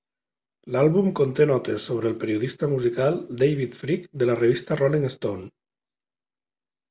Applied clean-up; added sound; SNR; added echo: none; none; none; none.